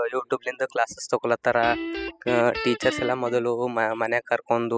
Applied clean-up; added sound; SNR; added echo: classical method spectral subtraction.